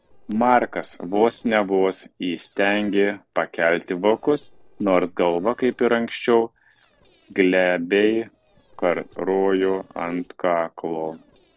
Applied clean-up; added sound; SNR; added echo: neural separator model SepFormer DNS4.